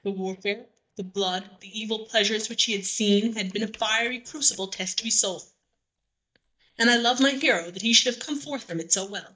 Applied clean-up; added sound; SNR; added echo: neural mask model DeepFilterNet 3.